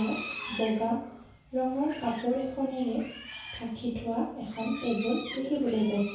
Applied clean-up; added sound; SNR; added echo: none; Livestock, farm animals, working animals; 13 dB; reverberation time 0.6 s.